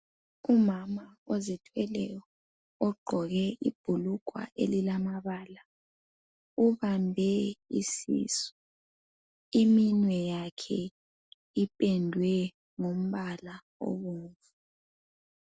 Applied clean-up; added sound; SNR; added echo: none; none; none; none.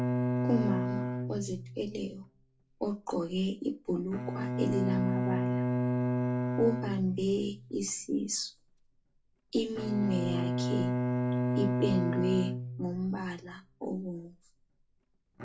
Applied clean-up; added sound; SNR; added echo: none; Bowed string instrument; 0 dB; reverberation time 0.2 s.